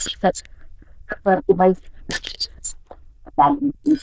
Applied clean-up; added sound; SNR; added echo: neural diffusion model UNIVERSE++.